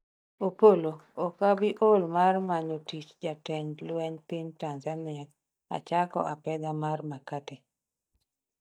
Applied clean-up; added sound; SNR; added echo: neural mask model DeepFilterNet 3.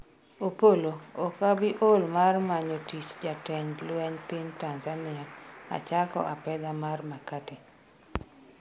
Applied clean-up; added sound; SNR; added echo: none; Applause; 20 dB; none.